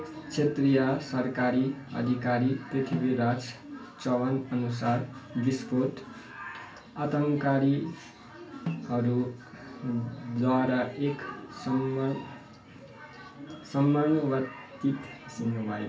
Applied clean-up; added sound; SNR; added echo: none; Snare drum; 12 dB; reverberation time 0.2 s.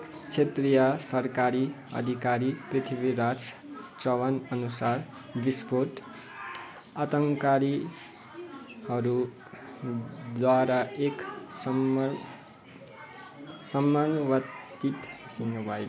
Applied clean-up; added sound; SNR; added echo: none; none; none; none.